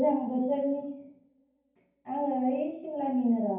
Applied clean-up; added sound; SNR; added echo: none; none; none; reverberation time 0.9 s.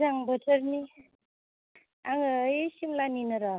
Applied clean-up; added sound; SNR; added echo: none; none; none; none.